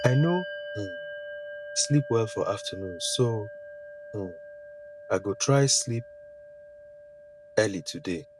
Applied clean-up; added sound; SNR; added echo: none; Bell; 12 dB; none.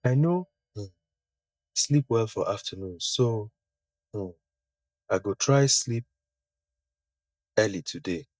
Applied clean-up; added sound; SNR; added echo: neural mask model DeepFilterNet 3.